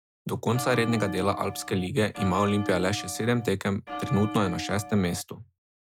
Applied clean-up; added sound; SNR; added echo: none; Bell; 9 dB; none.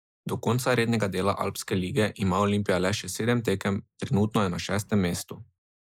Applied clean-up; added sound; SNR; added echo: neural mask model Resemble Enhance denoiser.